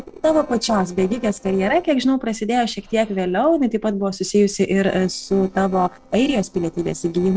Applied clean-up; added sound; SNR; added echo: neural separator model SepFormer DNS4.